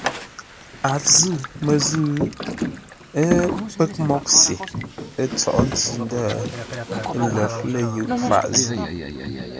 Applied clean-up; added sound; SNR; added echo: none; Boat, Water vehicle; 5 dB; none.